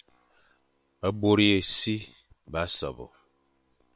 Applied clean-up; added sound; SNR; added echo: neural separator model SepFormer WHAM!.